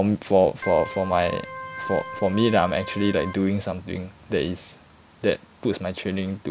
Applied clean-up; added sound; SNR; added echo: none; Organ; 11 dB; none.